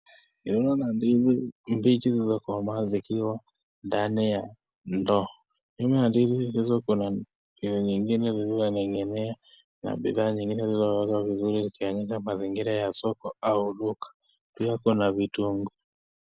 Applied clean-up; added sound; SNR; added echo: none; none; none; none.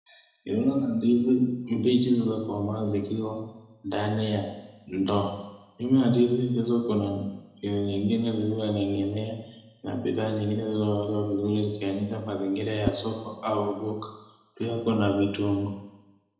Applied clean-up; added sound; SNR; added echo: none; Whoosh, swoosh, swish; 12 dB; reverberation time 0.9 s.